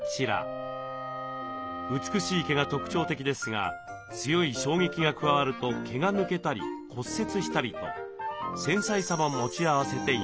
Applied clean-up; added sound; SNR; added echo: none; none; none; none.